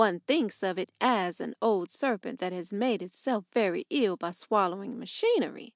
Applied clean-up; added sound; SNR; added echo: none; none; none; none.